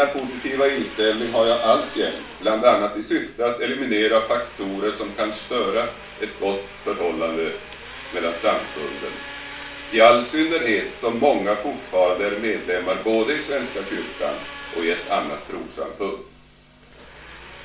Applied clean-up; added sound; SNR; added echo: none; Domestic sounds, home sounds; 16 dB; reverberation time 0.4 s.